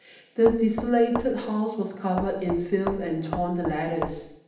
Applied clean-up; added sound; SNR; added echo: none; Knock; 10 dB; reverberation time 0.8 s.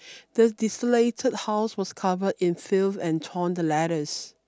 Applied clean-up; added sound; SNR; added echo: none; none; none; none.